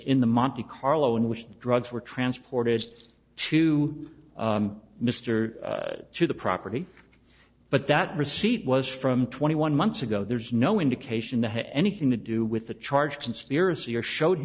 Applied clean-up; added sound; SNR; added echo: neural separator model SepFormer DNS4.